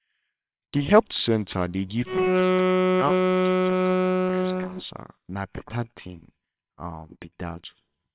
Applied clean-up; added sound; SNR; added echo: neural separator model SepFormer WHAMR!.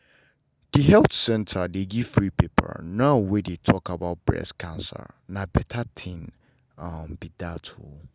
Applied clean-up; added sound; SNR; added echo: none; none; none; none.